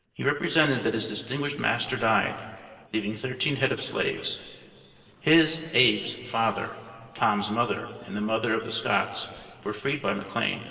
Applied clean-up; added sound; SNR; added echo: neural separator model SepFormer DNS4.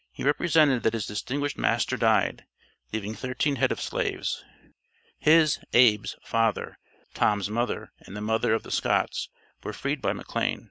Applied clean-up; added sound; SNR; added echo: none; none; none; none.